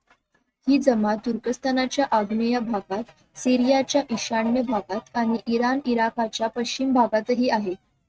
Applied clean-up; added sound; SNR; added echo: neural mask model RNNoise.